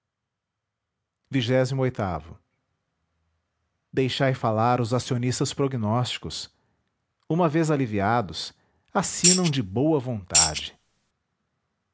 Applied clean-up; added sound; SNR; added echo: none; Tambourine; -3 dB; none.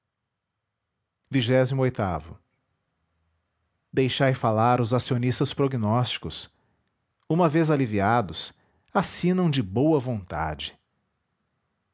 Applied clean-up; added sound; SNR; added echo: none; none; none; none.